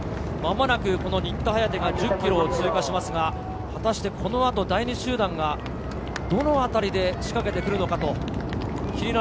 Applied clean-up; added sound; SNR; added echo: none; none; none; none.